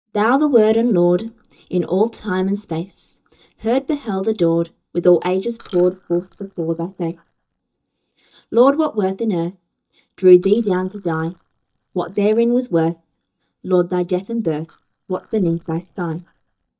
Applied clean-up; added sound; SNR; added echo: neural mask model DeepFilterNet 3.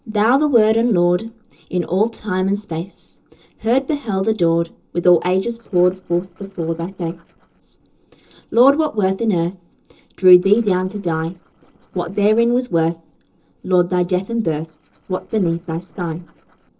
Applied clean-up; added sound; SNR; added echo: neural separator model SepFormer DNS4.